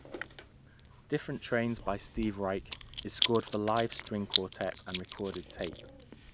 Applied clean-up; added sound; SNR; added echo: none; Chewing, mastication; 2 dB; none.